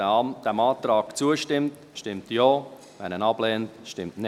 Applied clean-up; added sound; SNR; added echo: none; none; none; none.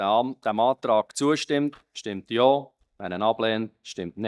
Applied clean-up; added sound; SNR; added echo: neural mask model DeepFilterNet 3.